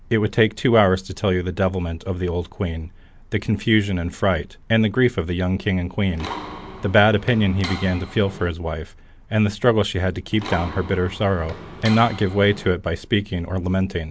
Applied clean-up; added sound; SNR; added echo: none; Mechanisms; 13 dB; none.